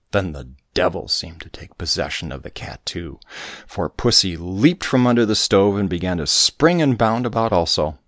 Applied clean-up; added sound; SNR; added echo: none; none; none; none.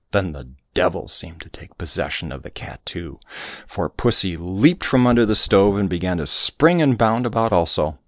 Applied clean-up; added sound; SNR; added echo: neural separator model SepFormer DNS4.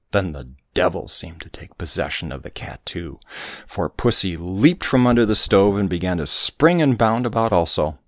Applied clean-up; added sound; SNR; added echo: neural mask model Resemble Enhance denoiser.